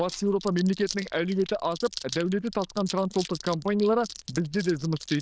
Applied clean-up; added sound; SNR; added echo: neural diffusion model UNIVERSE++.